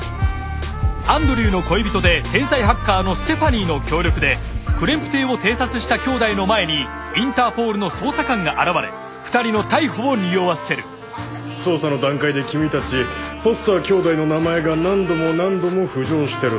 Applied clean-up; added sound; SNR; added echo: none; Trumpet; 15 dB; none.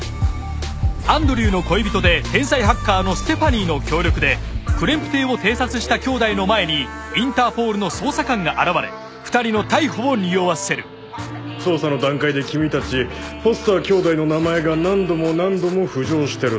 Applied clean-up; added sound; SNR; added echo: none; none; none; none.